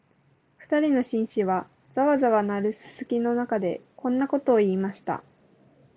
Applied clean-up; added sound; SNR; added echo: none; none; none; none.